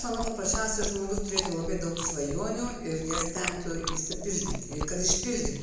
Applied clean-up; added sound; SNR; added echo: none; Chewing, mastication; 4 dB; reverberation time 0.9 s.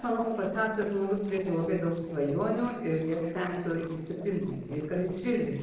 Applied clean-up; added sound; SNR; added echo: neural separator model SepFormer DNS4.